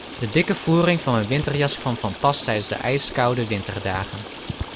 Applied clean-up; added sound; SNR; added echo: none; Stream; 11 dB; none.